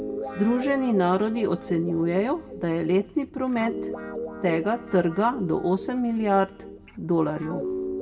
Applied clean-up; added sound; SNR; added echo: none; Guitar; 10 dB; reverberation time 0.9 s.